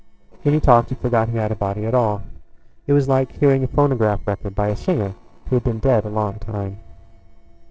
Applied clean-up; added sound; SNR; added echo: neural separator model SepFormer DNS4.